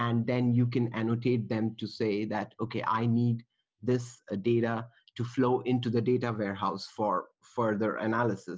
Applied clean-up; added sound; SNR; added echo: none; none; none; none.